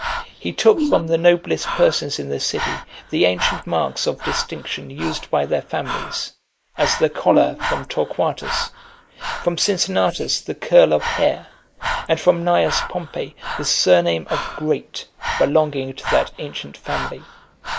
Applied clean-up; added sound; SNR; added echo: neural mask model Resemble Enhance denoiser.